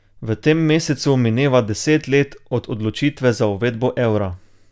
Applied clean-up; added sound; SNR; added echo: none; none; none; none.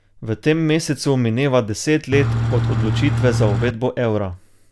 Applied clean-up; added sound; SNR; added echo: none; Engine / Truck; -1 dB; none.